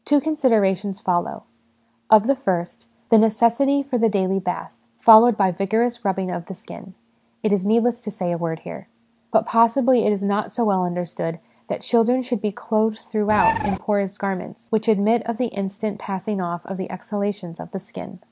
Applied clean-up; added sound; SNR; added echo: none; Bird; 0 dB; none.